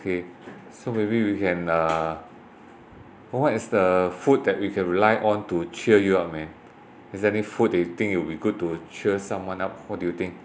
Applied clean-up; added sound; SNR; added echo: none; none; none; none.